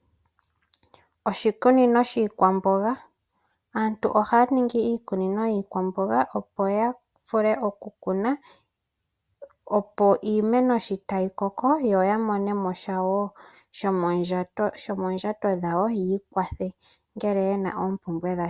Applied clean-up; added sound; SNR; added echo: none; none; none; none.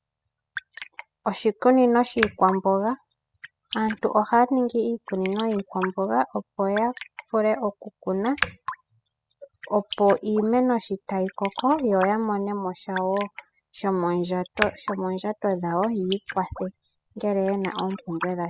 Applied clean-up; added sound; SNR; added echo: classical method spectral subtraction.